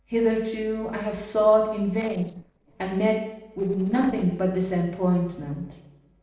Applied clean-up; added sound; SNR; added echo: neural separator model SepFormer DNS4.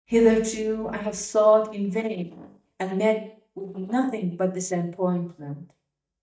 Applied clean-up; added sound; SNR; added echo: neural mask model DeepFilterNet 3.